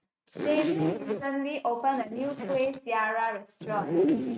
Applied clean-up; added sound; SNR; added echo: neural mask model RNNoise.